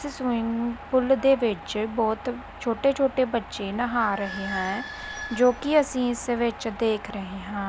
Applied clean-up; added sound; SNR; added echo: none; Squeak / Idling; 16 dB; none.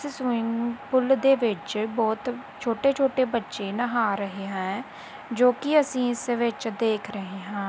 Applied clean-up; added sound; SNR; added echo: none; none; none; none.